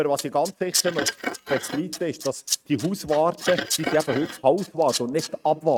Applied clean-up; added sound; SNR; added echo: neural mask model RNNoise.